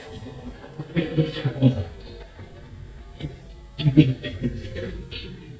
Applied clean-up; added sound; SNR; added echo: neural mask model DeepFilterNet 3.